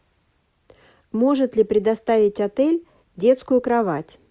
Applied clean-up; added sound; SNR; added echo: none; none; none; none.